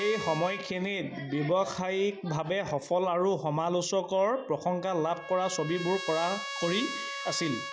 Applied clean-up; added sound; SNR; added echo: none; Trumpet; 11 dB; none.